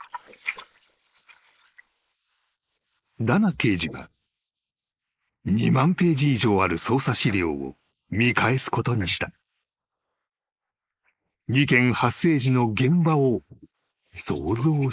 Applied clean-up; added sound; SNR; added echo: neural mask model Resemble Enhance denoiser.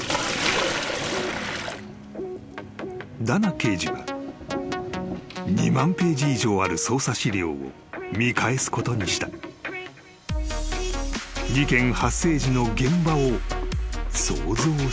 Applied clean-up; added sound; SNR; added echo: none; Sink (filling or washing); 10 dB; none.